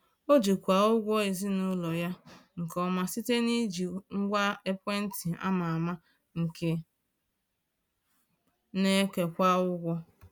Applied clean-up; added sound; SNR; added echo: none; none; none; none.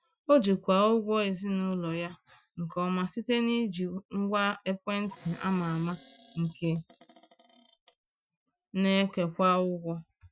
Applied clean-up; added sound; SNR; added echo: classical method Wiener filter.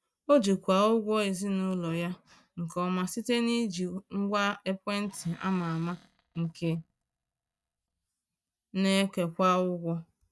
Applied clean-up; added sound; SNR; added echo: neural mask model DeepFilterNet 3.